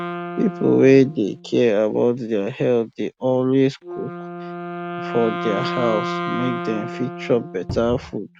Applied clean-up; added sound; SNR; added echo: none; Wind instrument, woodwind instrument + Cupboard open or close; 9 dB; none.